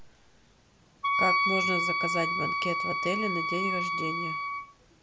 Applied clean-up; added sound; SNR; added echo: none; Wind instrument, woodwind instrument; -5 dB; none.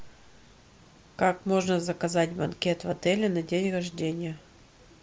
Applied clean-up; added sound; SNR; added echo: none; none; none; none.